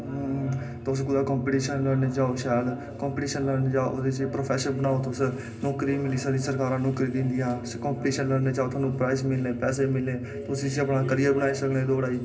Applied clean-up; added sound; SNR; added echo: none; Brass instrument; 16 dB; reverberation time 0.4 s.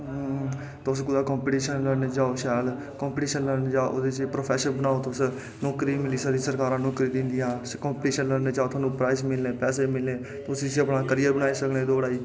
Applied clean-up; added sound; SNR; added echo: none; none; none; none.